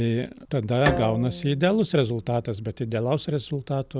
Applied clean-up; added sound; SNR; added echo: none; Bowed string instrument; 9 dB; none.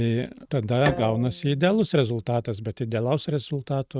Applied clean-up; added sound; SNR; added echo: neural mask model RNNoise.